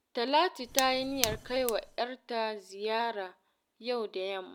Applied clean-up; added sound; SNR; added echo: none; Fire; 6 dB; none.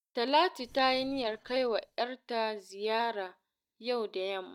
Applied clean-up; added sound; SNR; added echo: neural mask model DeepFilterNet 3.